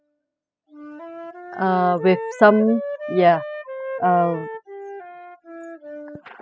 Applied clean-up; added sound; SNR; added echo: classical method spectral subtraction.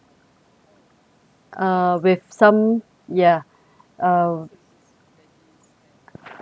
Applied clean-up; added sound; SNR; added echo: none; none; none; none.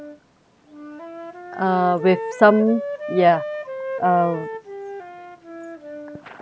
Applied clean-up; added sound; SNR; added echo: none; Wind instrument, woodwind instrument; 10 dB; none.